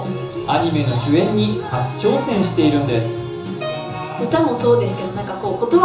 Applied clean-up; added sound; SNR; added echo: none; Keyboard (musical); 20 dB; reverberation time 0.6 s.